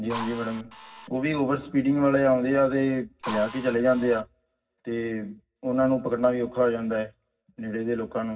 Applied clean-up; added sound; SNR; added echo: none; Drill; 12 dB; reverberation time 0.4 s.